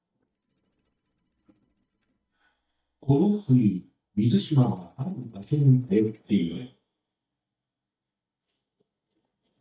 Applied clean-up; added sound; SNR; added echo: neural mask model DeepFilterNet 3.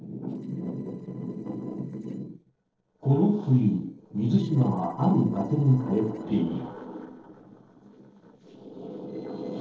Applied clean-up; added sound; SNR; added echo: neural separator model SepFormer DNS4.